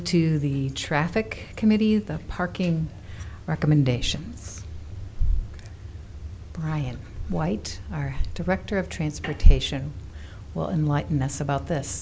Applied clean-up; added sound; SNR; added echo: none; none; none; none.